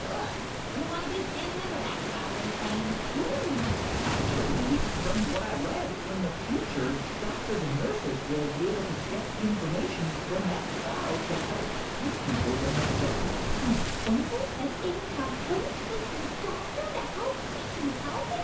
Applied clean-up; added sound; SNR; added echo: none; Waves, surf; -1 dB; reverberation time 0.9 s.